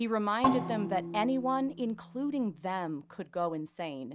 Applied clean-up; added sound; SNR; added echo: none; Percussion; 6 dB; none.